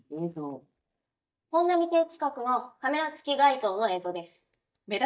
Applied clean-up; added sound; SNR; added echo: neural mask model DeepFilterNet 3.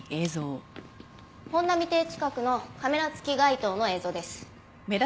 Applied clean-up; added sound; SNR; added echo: none; none; none; none.